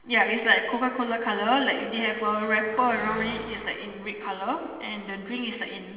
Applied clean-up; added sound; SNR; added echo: none; Car passing by; 20 dB; reverberation time 2.9 s.